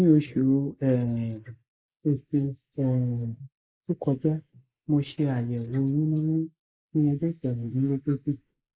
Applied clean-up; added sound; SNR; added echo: neural mask model Resemble Enhance denoiser.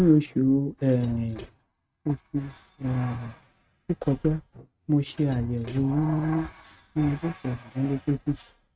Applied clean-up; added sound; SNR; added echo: neural mask model RNNoise.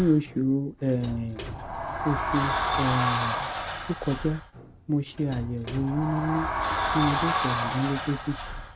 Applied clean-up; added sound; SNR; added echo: none; Sliding door; 2 dB; none.